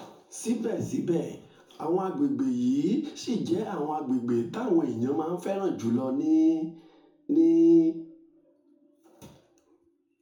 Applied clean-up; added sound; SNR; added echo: none; none; none; reverberation time 0.5 s.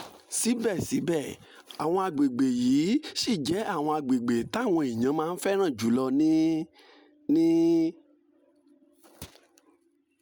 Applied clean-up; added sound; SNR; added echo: none; none; none; none.